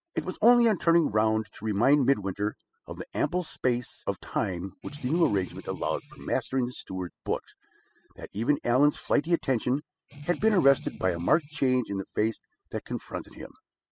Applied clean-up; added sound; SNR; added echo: classical method spectral subtraction.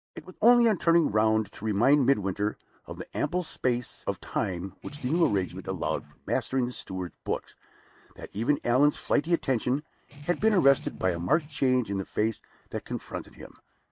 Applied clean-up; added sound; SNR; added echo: neural mask model DeepFilterNet 3.